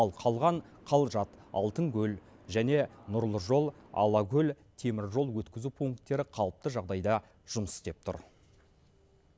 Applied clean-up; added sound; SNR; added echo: none; none; none; none.